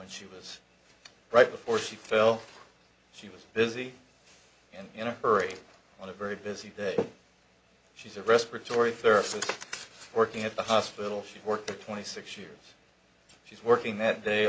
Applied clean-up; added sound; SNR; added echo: none; none; none; none.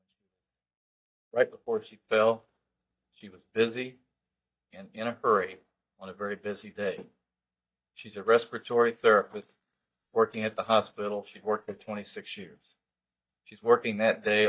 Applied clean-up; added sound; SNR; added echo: neural mask model DeepFilterNet 3.